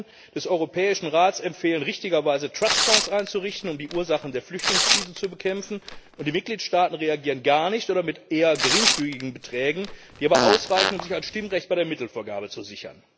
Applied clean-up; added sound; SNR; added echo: none; Fart + Tearing; 1 dB; none.